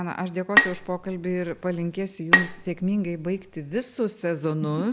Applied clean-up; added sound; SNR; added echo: none; Bowed string instrument; -1 dB; none.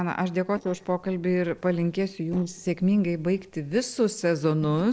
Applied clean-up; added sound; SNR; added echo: neural separator model SepFormer DNS4.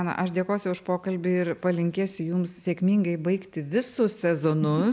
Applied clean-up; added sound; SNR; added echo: none; none; none; none.